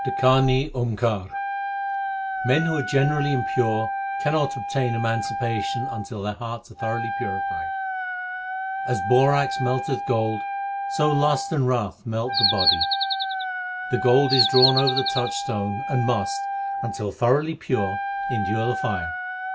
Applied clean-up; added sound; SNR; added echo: none; Bird vocalization, bird call, bird song + Wind instrument, woodwind instrument; 2 dB; none.